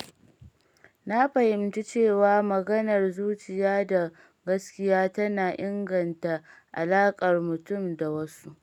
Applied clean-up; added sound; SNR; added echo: none; none; none; none.